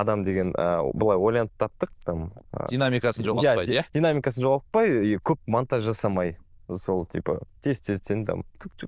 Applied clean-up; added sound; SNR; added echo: neural diffusion model UNIVERSE++.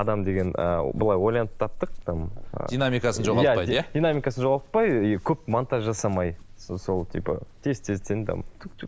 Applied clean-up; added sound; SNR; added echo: none; Chewing, mastication / Livestock, farm animals, working animals; 13 dB; none.